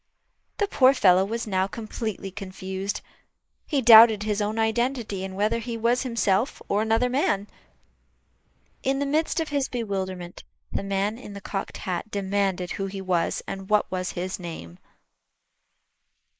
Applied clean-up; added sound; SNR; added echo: neural mask model Resemble Enhance denoiser.